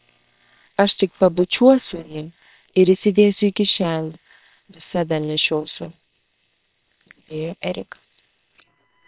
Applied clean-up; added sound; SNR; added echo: neural separator model SepFormer WHAM!.